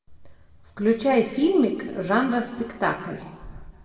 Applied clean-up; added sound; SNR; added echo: none; none; none; reverberation time 1.4 s.